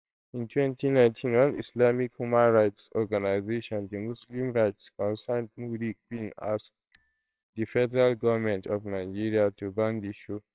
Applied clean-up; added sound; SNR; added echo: neural separator model SepFormer WHAMR!.